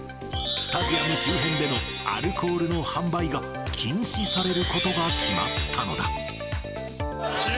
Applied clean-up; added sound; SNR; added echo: none; Chime; 6 dB; none.